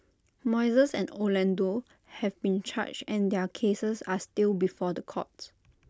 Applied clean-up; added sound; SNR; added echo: none; none; none; none.